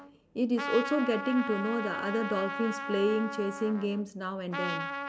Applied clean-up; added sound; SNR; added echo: none; Trumpet; 6 dB; none.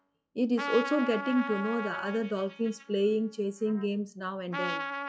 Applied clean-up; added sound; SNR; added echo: classical method log-MMSE.